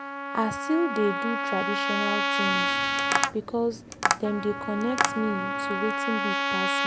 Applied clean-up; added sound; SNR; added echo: none; Trumpet + Tap; -2 dB; none.